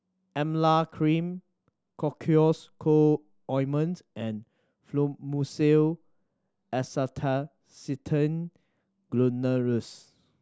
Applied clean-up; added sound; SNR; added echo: none; none; none; none.